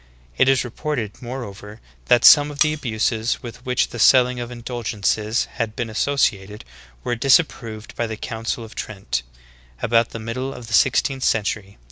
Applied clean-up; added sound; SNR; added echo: none; Cutlery, silverware; 4 dB; none.